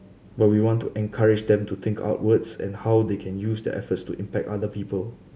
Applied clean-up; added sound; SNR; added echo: none; none; none; none.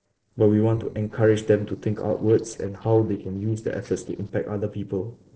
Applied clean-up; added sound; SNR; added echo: neural separator model SepFormer DNS4.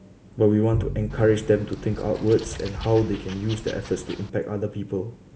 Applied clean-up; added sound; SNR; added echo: none; Wild animals + Bowed string instrument; 11 dB; none.